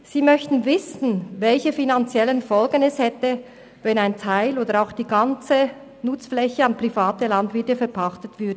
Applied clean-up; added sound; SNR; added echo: none; none; none; none.